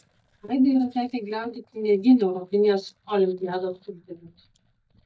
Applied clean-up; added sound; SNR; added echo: neural mask model DeepFilterNet 3.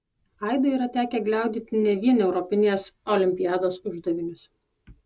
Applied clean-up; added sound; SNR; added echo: none; none; none; none.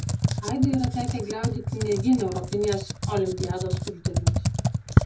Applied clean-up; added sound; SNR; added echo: none; Computer keyboard; -2 dB; reverberation time 0.1 s.